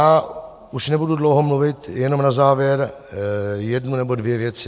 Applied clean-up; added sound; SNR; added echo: none; none; none; none.